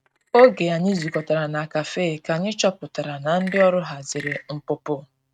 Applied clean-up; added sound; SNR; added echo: neural mask model RNNoise.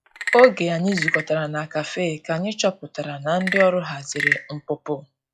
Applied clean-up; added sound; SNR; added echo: classical method log-MMSE.